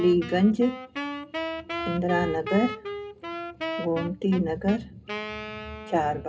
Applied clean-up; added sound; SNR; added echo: none; Wind instrument, woodwind instrument; 8 dB; reverberation time 0.2 s.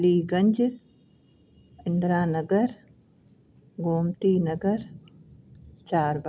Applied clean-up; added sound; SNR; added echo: none; none; none; none.